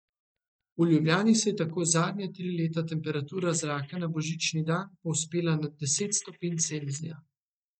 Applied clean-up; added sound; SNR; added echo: neural mask model DeepFilterNet 3.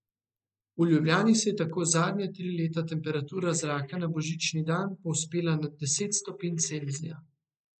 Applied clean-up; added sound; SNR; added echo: neural mask model Resemble Enhance denoiser.